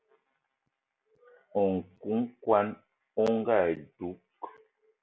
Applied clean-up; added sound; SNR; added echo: none; none; none; none.